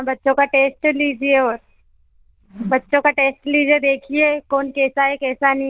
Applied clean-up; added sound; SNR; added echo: neural diffusion model UNIVERSE++.